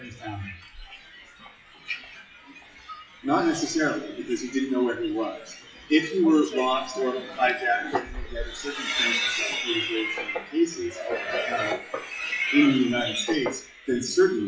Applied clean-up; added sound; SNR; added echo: classical method WPE with log-MMSE.